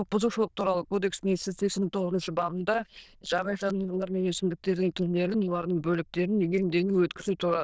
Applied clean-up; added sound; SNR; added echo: neural diffusion model UNIVERSE++.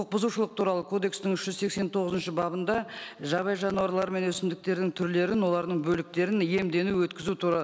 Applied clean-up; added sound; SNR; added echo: none; none; none; none.